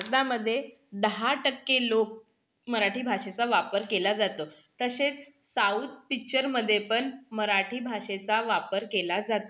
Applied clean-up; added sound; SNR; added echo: none; none; none; none.